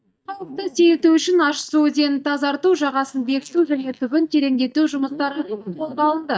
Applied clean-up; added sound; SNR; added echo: neural mask model DeepFilterNet 3.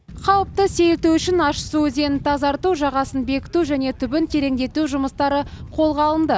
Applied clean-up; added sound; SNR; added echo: none; none; none; none.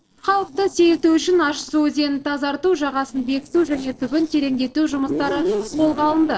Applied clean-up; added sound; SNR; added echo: neural separator model SepFormer DNS4.